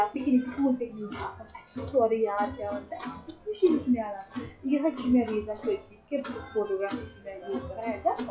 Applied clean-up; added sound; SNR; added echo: classical method WPE with log-MMSE.